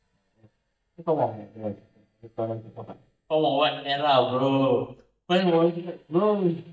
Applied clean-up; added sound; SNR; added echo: neural mask model DeepFilterNet 3.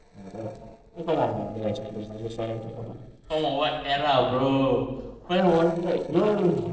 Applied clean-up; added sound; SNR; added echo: neural separator model SepFormer DNS4.